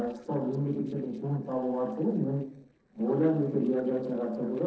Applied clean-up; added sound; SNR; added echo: neural separator model SepFormer DNS4.